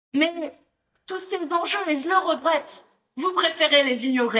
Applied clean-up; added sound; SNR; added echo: neural mask model DeepFilterNet 3.